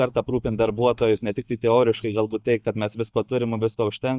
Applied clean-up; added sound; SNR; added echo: neural mask model DeepFilterNet 3.